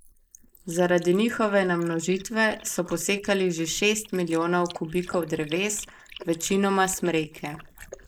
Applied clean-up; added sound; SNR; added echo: neural mask model Resemble Enhance denoiser.